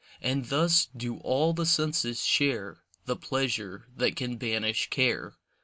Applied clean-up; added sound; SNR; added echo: none; none; none; none.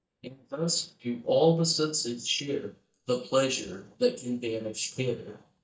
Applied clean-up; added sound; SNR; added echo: neural mask model DeepFilterNet 3.